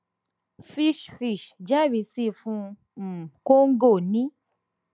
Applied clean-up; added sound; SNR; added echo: none; none; none; none.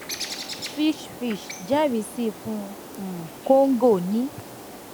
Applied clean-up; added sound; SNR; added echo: none; Bird; 13 dB; none.